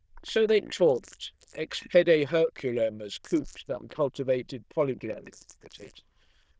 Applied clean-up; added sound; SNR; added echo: neural diffusion model UNIVERSE++.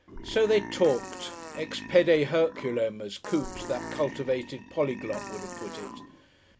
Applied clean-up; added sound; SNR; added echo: none; Burping, eructation + Fart; 13 dB; none.